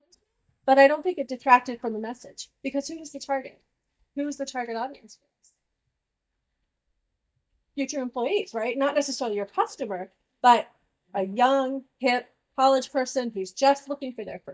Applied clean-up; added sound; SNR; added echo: neural mask model DeepFilterNet 3.